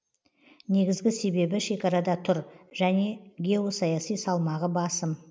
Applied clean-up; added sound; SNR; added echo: none; none; none; none.